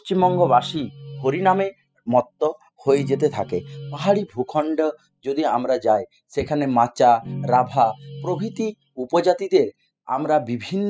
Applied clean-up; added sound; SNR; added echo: classical method spectral subtraction.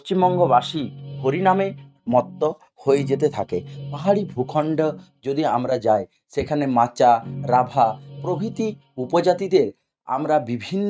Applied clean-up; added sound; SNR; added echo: neural mask model RNNoise.